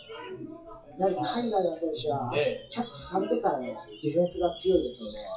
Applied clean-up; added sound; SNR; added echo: classical method WPE with log-MMSE.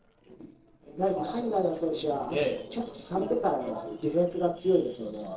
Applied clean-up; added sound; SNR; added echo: neural separator model SepFormer DNS4.